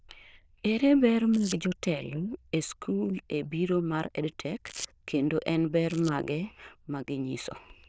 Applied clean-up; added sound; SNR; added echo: neural diffusion model UNIVERSE++.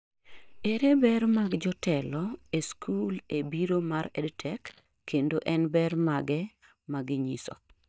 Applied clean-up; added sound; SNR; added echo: neural mask model DeepFilterNet 3.